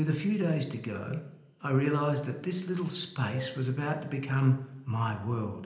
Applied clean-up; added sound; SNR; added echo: none; Wind instrument, woodwind instrument; 14 dB; reverberation time 0.8 s.